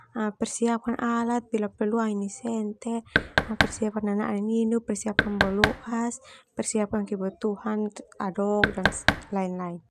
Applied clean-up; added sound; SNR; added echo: none; Knock; -1 dB; none.